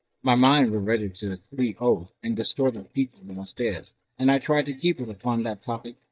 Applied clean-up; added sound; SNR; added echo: neural mask model DeepFilterNet 3.